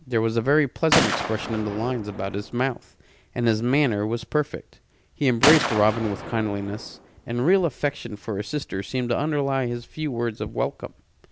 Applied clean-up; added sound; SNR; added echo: none; Gunshot, gunfire; 4 dB; none.